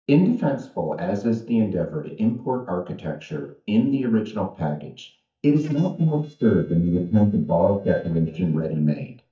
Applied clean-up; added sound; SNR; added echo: neural mask model DeepFilterNet 3.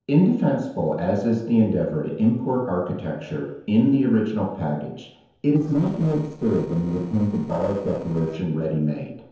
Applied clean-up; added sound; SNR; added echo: neural separator model SepFormer DNS4.